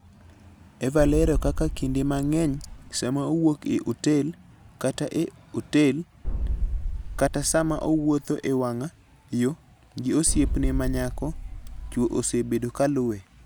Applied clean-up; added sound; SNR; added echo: none; Boom; 4 dB; none.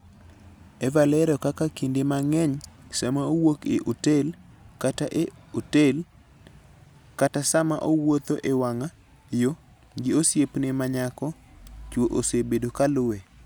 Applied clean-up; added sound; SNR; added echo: none; none; none; none.